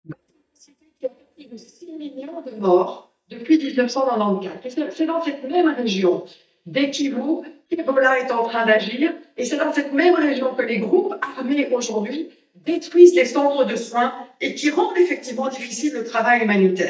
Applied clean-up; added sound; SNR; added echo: neural mask model DeepFilterNet 3.